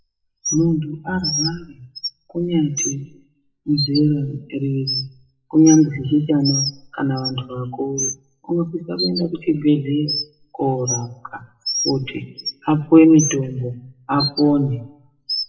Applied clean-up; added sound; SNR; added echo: classical method WPE with log-MMSE.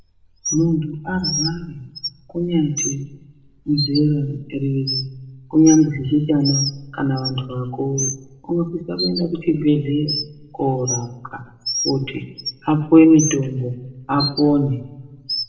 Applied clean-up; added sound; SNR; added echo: none; Bird; 10 dB; reverberation time 0.7 s.